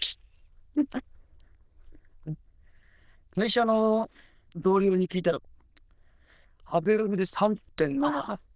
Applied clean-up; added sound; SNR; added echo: neural diffusion model UNIVERSE++.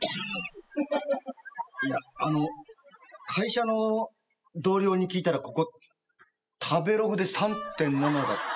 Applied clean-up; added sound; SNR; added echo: classical method spectral subtraction.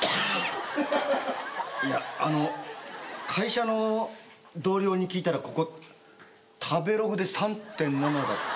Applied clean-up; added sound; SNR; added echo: none; none; none; none.